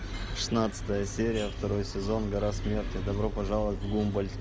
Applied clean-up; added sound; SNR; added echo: none; none; none; none.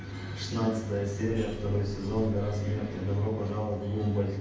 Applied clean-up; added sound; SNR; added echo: none; Bus / Engine; 15 dB; reverberation time 0.8 s.